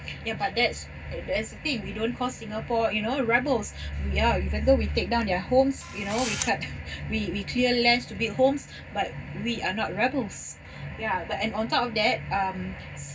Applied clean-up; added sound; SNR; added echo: none; Camera; 11 dB; reverberation time 0.4 s.